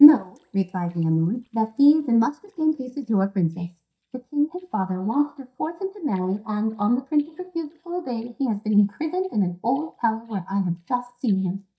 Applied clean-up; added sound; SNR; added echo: neural mask model DeepFilterNet 3.